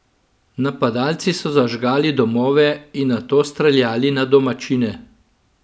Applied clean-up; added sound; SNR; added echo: none; none; none; none.